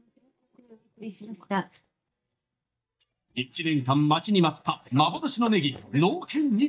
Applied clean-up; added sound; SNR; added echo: neural mask model DeepFilterNet 3.